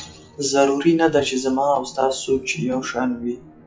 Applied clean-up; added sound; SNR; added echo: classical method WPE with log-MMSE.